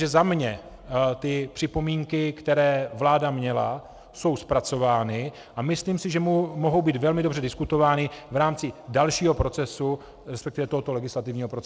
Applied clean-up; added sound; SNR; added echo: none; none; none; none.